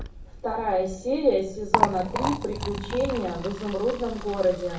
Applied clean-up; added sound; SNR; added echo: none; Liquid; 4 dB; reverberation time 0.3 s.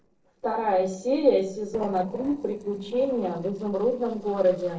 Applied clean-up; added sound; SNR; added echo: neural separator model SepFormer DNS4.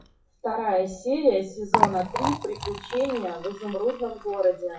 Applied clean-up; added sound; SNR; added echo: classical method WPE with log-MMSE.